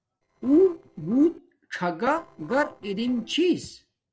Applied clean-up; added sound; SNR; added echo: neural separator model SepFormer DNS4.